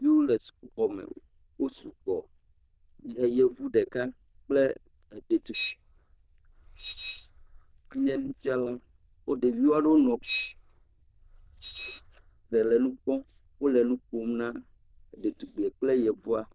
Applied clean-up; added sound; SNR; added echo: neural diffusion model UNIVERSE++.